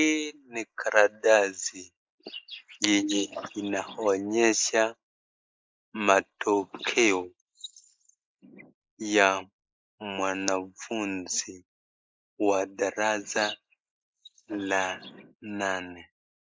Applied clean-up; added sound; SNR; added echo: neural mask model Resemble Enhance denoiser.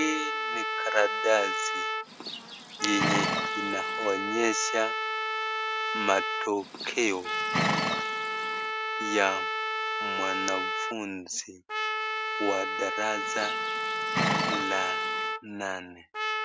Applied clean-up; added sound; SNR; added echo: none; Livestock, farm animals, working animals + Trumpet; -2 dB; none.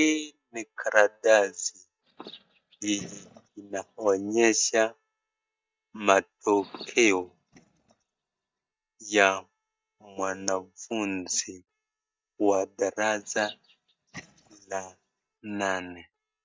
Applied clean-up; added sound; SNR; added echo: neural mask model DeepFilterNet 3.